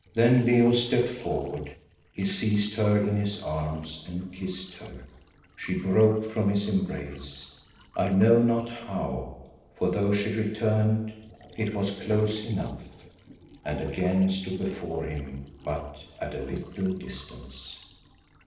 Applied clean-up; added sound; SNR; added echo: neural separator model SepFormer DNS4.